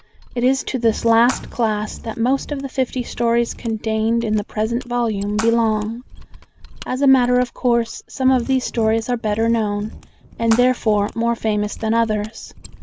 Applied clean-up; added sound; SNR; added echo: none; Mechanisms + Water / Splash, splatter; 16 dB; none.